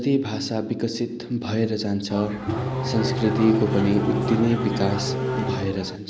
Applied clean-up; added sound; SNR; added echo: none; Race car, auto racing / Engine starting; 2 dB; none.